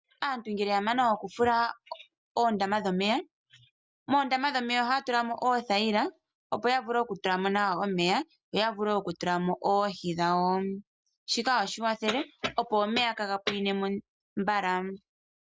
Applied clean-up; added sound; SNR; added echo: none; none; none; none.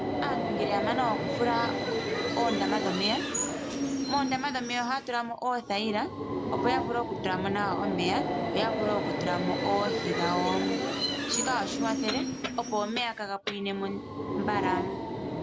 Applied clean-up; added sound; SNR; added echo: none; Subway, metro, underground; 0 dB; none.